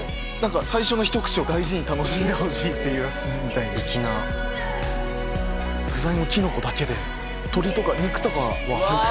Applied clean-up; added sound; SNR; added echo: none; Wind instrument, woodwind instrument; 13 dB; none.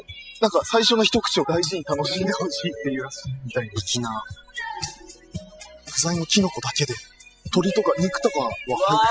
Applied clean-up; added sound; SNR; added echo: classical method spectral subtraction.